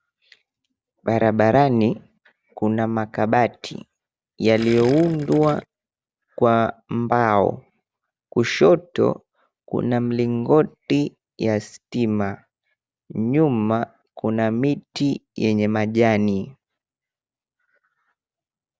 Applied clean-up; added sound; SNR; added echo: none; Gurgling; 14 dB; none.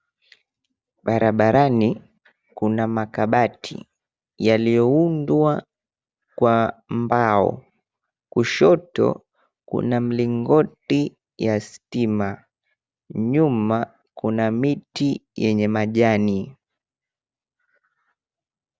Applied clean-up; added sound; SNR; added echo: none; none; none; none.